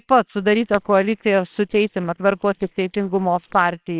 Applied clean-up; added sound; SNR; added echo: neural separator model SepFormer WHAMR!.